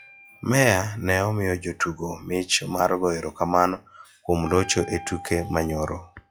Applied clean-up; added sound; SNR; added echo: classical method log-MMSE.